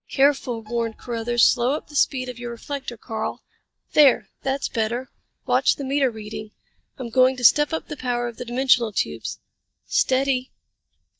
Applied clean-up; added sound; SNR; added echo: neural mask model DeepFilterNet 3.